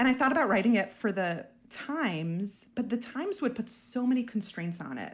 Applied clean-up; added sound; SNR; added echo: none; none; none; none.